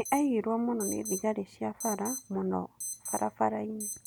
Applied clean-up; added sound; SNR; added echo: none; Alarm; 10 dB; none.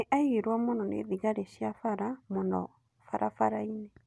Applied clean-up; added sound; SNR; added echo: none; none; none; none.